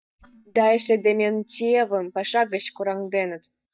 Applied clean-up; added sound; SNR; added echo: neural mask model DeepFilterNet 3.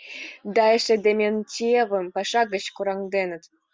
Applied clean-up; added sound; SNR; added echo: none; none; none; none.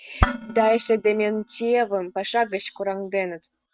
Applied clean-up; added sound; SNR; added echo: neural mask model RNNoise.